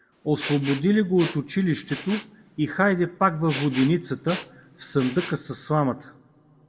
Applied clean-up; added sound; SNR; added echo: none; Respiratory sounds; 10 dB; reverberation time 0.5 s.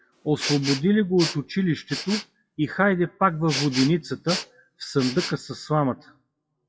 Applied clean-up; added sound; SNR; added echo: classical method WPE with log-MMSE.